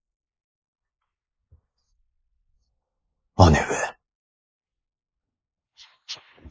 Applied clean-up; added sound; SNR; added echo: neural mask model Resemble Enhance denoiser.